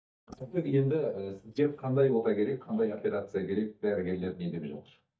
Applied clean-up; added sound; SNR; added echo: neural mask model DeepFilterNet 3.